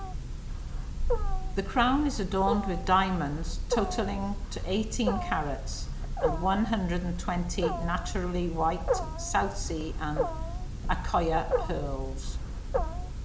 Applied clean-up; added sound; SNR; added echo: none; Wild animals; 0 dB; none.